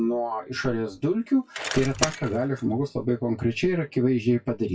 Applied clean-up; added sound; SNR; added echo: classical method WPE with log-MMSE.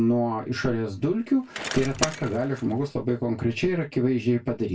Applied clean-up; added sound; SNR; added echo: none; Bicycle; 10 dB; reverberation time 0.1 s.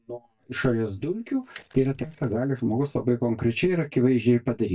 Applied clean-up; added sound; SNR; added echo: neural mask model DeepFilterNet 3.